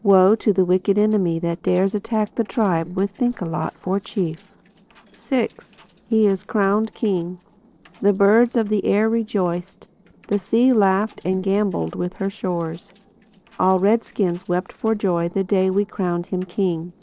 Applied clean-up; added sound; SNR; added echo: neural separator model SepFormer DNS4.